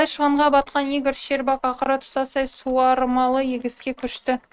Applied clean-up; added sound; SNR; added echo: neural mask model RNNoise.